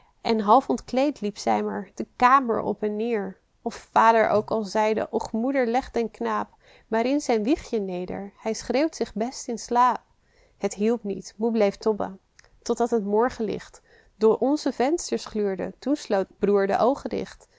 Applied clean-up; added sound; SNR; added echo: none; none; none; none.